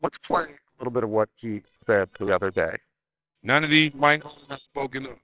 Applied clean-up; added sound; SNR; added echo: neural separator model SepFormer WHAMR!.